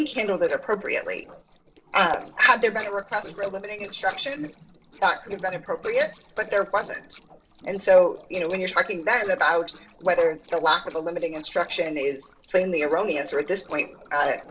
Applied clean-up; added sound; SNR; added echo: neural separator model SepFormer DNS4.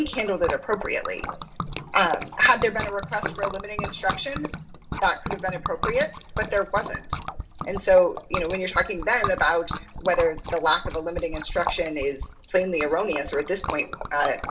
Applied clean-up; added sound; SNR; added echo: none; Liquid; 8 dB; reverberation time 0.4 s.